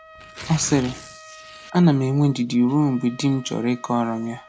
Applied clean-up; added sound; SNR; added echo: none; Trumpet + Tearing; 19 dB; none.